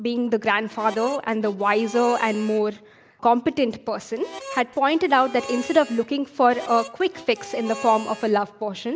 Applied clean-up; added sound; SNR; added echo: none; Harmonica; 15 dB; none.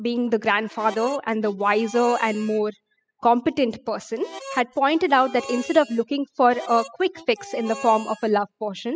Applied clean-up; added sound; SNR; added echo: classical method spectral subtraction.